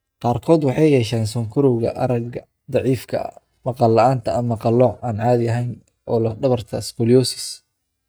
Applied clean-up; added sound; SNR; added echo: neural mask model DeepFilterNet 3.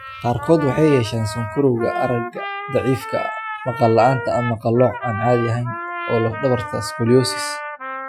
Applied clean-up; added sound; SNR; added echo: classical method Wiener filter.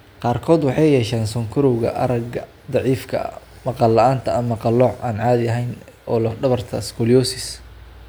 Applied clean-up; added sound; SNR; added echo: none; none; none; none.